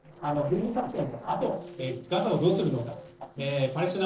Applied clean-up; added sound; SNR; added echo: neural separator model SepFormer DNS4.